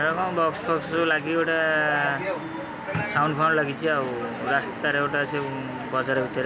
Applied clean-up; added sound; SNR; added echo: none; Wind instrument, woodwind instrument; 18 dB; none.